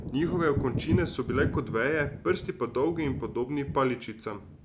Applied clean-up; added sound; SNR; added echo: none; Thunder / Wind; 6 dB; none.